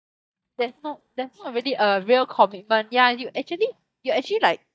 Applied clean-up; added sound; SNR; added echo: neural mask model DeepFilterNet 3.